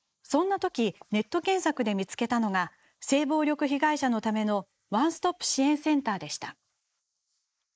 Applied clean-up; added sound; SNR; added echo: neural mask model Resemble Enhance denoiser.